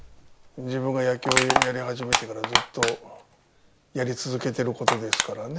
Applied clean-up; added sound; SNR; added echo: none; Crushing; -1 dB; none.